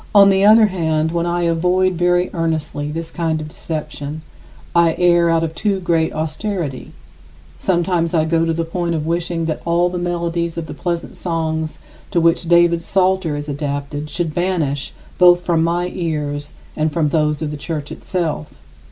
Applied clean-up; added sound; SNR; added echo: none; none; none; none.